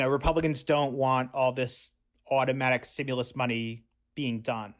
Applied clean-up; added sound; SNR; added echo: none; none; none; none.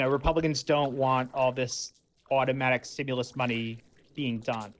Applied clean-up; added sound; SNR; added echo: neural separator model SepFormer DNS4.